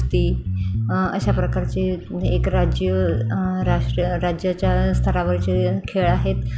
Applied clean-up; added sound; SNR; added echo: none; Bass guitar; -1 dB; none.